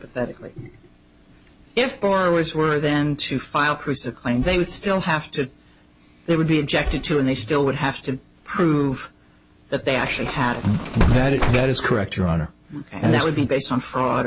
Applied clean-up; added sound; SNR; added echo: none; Bus; 2 dB; none.